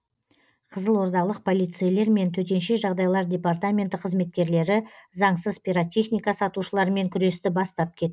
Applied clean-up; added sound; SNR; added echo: none; none; none; none.